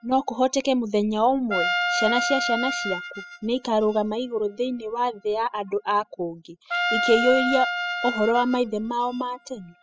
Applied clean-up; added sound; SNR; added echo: classical method spectral subtraction.